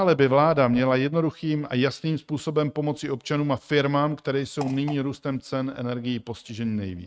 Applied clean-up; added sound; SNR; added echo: neural mask model RNNoise.